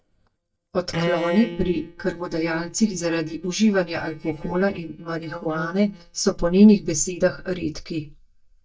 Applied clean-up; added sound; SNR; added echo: neural mask model DeepFilterNet 3.